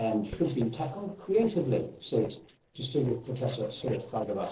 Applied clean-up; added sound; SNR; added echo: neural separator model SepFormer DNS4.